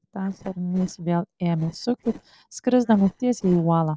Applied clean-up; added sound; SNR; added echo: neural separator model SepFormer DNS4.